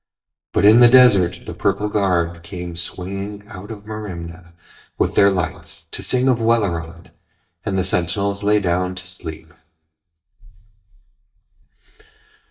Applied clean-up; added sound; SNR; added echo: neural mask model DeepFilterNet 3.